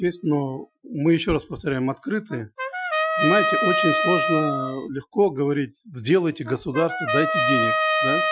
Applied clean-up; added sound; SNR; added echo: classical method Wiener filter.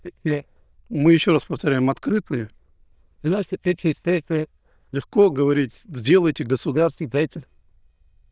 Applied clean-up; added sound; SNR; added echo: neural diffusion model UNIVERSE++.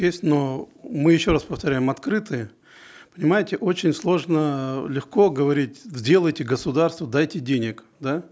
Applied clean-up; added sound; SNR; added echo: none; none; none; none.